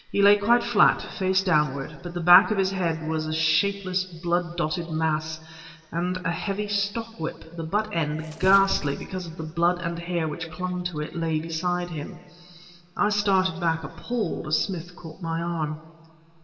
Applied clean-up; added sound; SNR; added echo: none; Splash, splatter; 20 dB; reverberation time 3.0 s.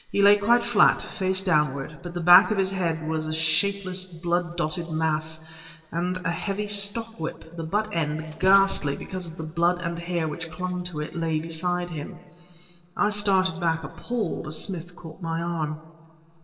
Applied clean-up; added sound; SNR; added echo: neural separator model SepFormer DNS4.